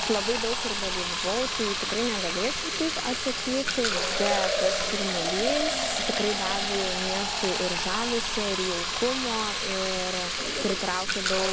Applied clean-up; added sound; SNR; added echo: none; Fill (with liquid); -2 dB; none.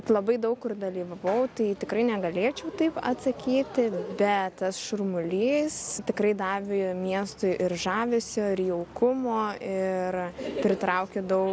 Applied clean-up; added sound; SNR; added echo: none; none; none; none.